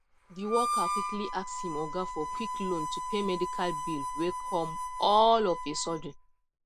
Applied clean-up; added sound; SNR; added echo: none; Harmonica; 4 dB; none.